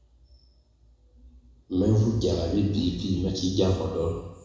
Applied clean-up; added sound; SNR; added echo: none; none; none; reverberation time 1.0 s.